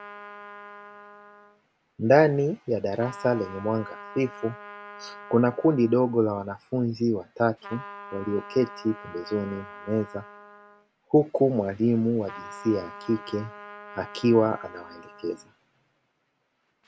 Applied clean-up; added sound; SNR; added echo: none; Trumpet; 18 dB; none.